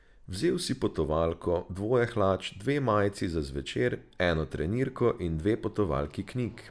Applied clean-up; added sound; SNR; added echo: none; none; none; none.